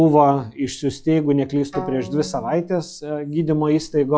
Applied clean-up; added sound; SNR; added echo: classical method log-MMSE.